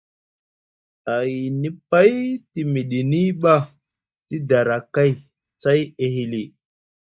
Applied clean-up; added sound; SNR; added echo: neural mask model DeepFilterNet 3.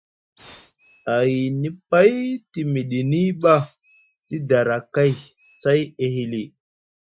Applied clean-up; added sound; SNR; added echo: classical method Wiener filter.